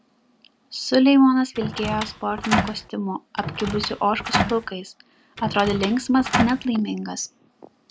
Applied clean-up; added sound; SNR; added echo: none; Door; 4 dB; none.